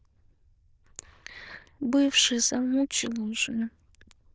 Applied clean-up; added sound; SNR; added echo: neural diffusion model UNIVERSE++.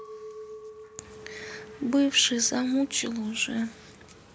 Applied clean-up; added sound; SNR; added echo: none; Chink, clink; 18 dB; none.